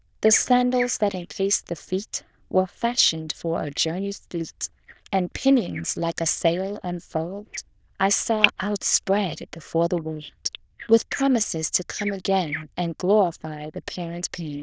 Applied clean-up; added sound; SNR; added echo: neural diffusion model UNIVERSE++.